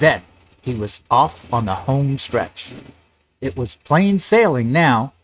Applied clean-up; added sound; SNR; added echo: neural mask model RNNoise.